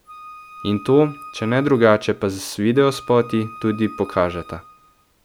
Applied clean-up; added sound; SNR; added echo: none; Wind instrument, woodwind instrument; 18 dB; none.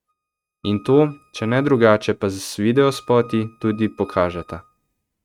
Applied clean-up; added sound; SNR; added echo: neural mask model RNNoise.